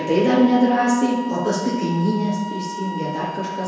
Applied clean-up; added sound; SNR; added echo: none; Wind instrument, woodwind instrument; 11 dB; reverberation time 1.2 s.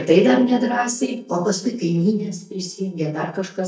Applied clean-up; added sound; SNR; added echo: neural mask model DeepFilterNet 3.